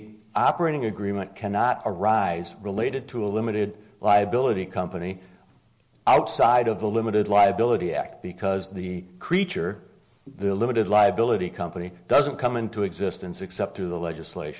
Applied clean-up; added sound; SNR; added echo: none; none; none; none.